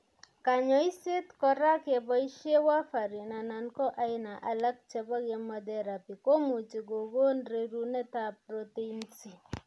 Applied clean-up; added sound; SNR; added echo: none; none; none; none.